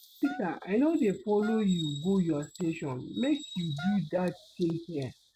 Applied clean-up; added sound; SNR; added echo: neural mask model RNNoise.